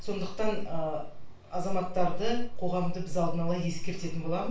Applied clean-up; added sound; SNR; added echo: none; none; none; reverberation time 0.4 s.